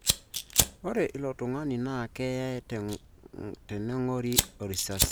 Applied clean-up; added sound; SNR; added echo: none; Fire; 1 dB; none.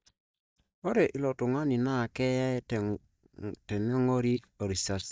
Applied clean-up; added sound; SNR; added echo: neural mask model DeepFilterNet 3.